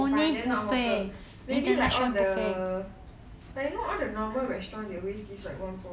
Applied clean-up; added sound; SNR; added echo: none; none; none; none.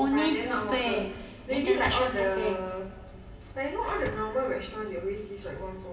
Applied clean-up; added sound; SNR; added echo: none; Slam; 18 dB; reverberation time 2.5 s.